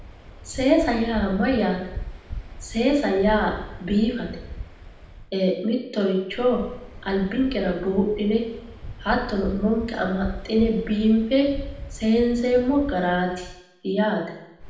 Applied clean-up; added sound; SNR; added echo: none; Waves, surf; 13 dB; reverberation time 0.8 s.